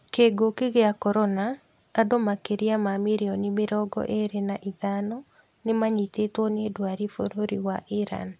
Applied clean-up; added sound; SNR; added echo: none; none; none; none.